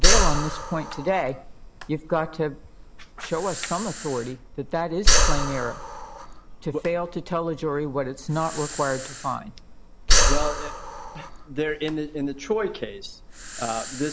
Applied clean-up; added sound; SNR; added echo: none; Breathing; -4 dB; none.